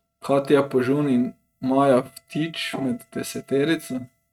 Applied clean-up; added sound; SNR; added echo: neural mask model RNNoise.